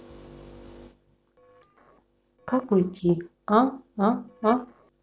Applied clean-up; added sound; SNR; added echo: neural separator model SepFormer DNS4.